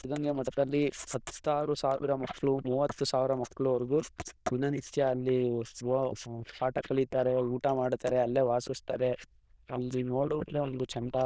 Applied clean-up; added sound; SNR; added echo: neural diffusion model UNIVERSE++.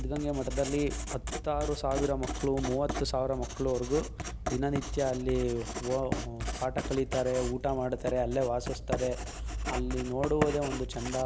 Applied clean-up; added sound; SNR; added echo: none; Writing; 5 dB; none.